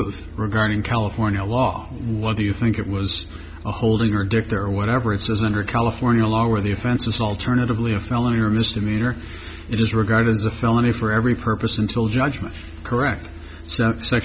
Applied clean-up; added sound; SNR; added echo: none; none; none; none.